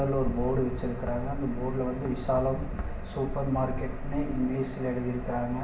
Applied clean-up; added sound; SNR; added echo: none; none; none; reverberation time 0.7 s.